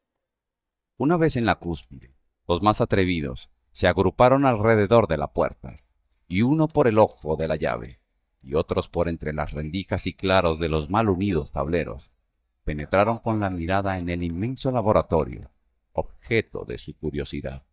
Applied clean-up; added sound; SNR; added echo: neural mask model DeepFilterNet 3.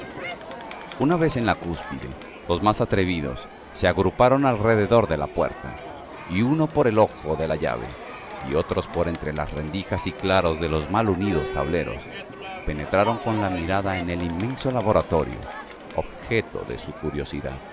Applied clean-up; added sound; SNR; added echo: none; Crowd; 12 dB; none.